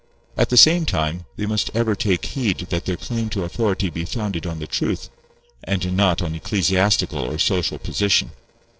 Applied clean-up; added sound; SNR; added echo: neural separator model SepFormer DNS4.